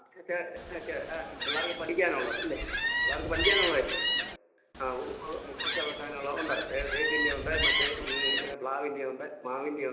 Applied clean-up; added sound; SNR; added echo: none; Gull, seagull; -4 dB; reverberation time 1.0 s.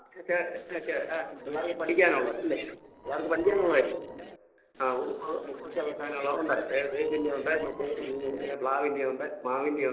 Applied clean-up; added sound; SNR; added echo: neural separator model SepFormer DNS4.